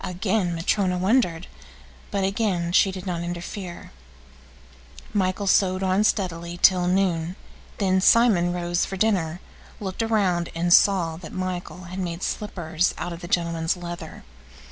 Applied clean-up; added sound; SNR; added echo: none; none; none; none.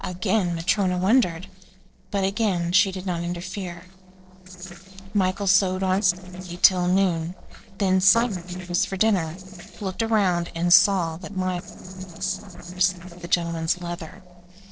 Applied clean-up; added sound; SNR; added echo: neural separator model SepFormer DNS4.